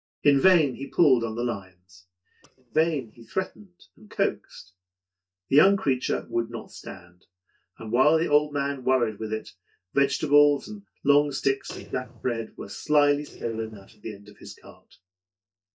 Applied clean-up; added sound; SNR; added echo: neural mask model DeepFilterNet 3.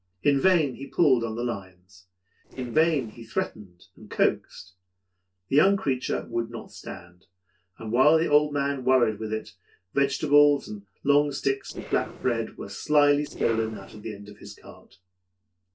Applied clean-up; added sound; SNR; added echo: neural separator model SepFormer DNS4.